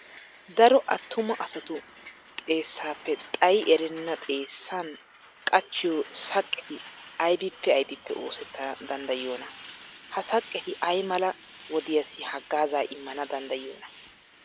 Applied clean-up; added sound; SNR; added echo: none; Truck; 20 dB; none.